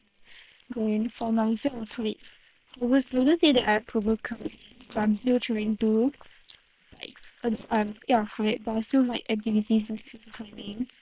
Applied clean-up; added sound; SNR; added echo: neural separator model SepFormer WHAM!.